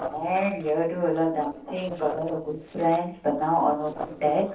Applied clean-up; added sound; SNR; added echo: neural separator model SepFormer DNS4.